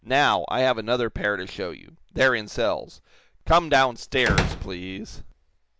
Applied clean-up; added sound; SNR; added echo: none; Slam; 5 dB; none.